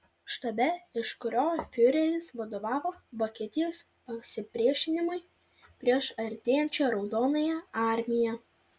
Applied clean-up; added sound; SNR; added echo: none; none; none; none.